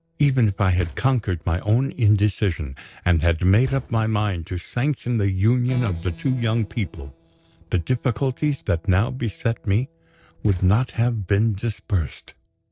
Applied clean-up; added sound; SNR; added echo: neural separator model SepFormer DNS4.